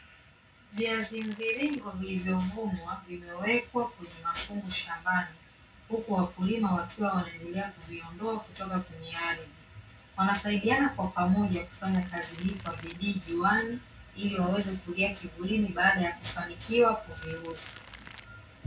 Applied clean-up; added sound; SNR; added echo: none; Crackle; 20 dB; reverberation time 0.4 s.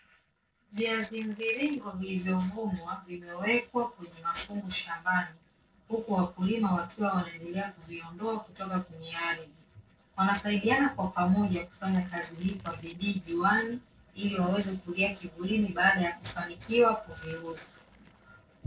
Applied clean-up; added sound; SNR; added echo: neural separator model SepFormer DNS4.